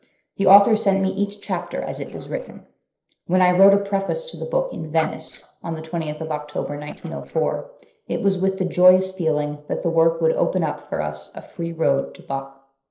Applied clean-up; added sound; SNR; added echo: neural separator model SepFormer DNS4.